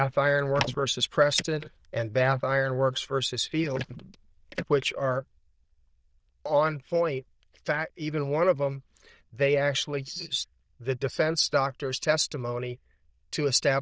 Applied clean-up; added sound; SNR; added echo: neural diffusion model UNIVERSE++.